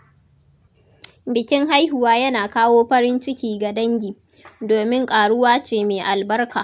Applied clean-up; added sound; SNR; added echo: none; none; none; none.